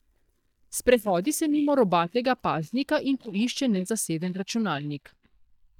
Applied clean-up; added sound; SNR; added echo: neural mask model DeepFilterNet 3.